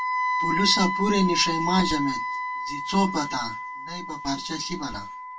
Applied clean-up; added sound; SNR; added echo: none; Wind instrument, woodwind instrument; 2 dB; reverberation time 0.1 s.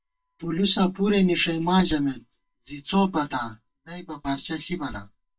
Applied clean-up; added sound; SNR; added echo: neural mask model DeepFilterNet 3.